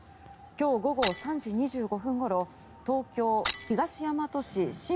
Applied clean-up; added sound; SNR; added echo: none; Shatter; 9 dB; none.